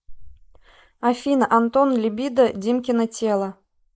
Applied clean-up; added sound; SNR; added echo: neural mask model Resemble Enhance denoiser.